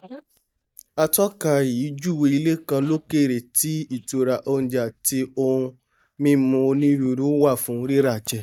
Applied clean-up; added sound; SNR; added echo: neural mask model DeepFilterNet 3.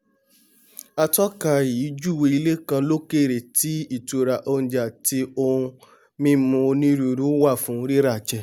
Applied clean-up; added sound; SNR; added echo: none; none; none; none.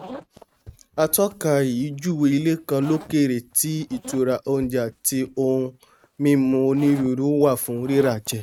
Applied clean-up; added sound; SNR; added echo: neural mask model RNNoise.